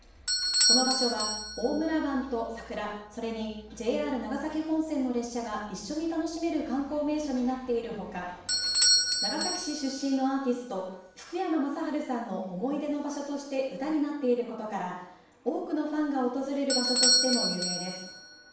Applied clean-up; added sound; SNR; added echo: none; Bell / Doorbell; 1 dB; reverberation time 0.6 s.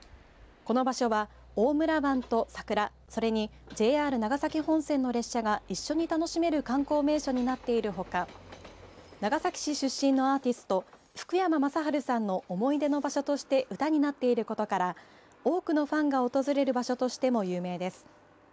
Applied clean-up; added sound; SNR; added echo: none; none; none; none.